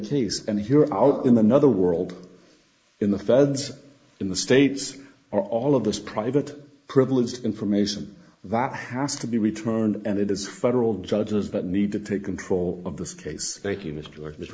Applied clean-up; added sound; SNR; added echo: neural mask model Resemble Enhance denoiser.